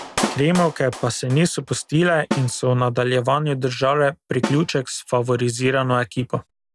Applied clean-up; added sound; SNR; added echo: none; Clapping + Snare drum; 12 dB; none.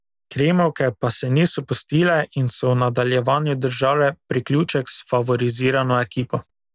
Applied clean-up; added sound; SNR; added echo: none; none; none; none.